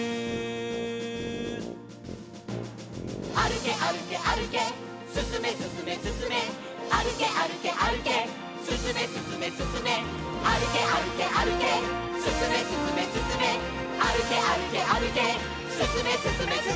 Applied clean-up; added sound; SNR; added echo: none; none; none; none.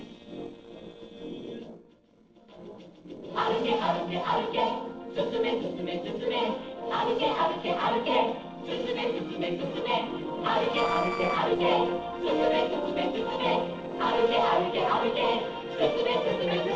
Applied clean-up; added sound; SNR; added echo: neural separator model SepFormer DNS4.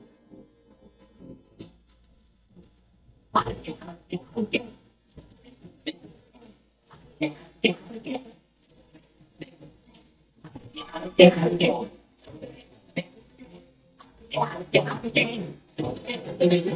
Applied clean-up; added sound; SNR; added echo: neural mask model DeepFilterNet 3.